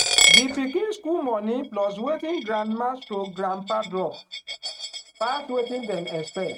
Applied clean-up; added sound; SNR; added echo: neural mask model RNNoise.